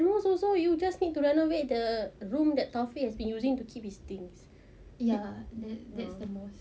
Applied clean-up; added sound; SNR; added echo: none; none; none; none.